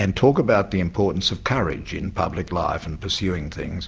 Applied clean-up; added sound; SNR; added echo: none; none; none; none.